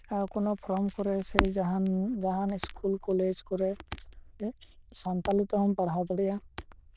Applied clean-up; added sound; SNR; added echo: neural diffusion model UNIVERSE++.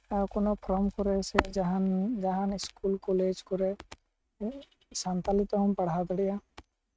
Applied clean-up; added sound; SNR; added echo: neural mask model RNNoise.